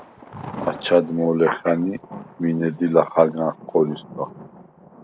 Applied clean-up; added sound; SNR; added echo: none; Thunder; 17 dB; none.